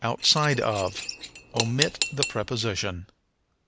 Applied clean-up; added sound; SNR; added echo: none; Cutlery, silverware / Dishes, pots, and pans; 5 dB; none.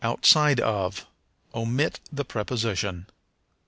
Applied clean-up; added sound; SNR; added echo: none; none; none; none.